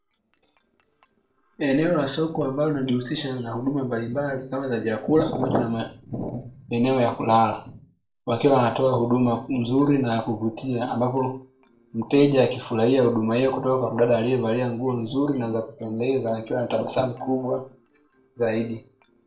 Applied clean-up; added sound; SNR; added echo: neural separator model SepFormer DNS4.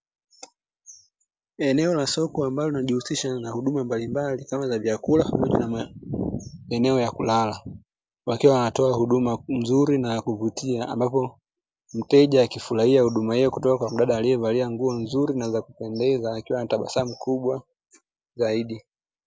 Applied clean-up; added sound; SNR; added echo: none; none; none; none.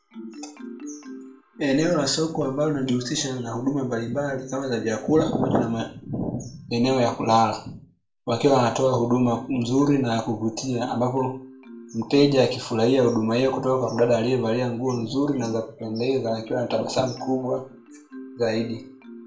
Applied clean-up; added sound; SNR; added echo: none; Marimba, xylophone; 19 dB; reverberation time 0.4 s.